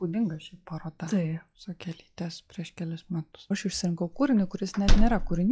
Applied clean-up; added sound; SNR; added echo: classical method log-MMSE.